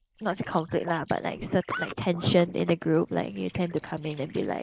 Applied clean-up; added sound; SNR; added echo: neural mask model Resemble Enhance denoiser.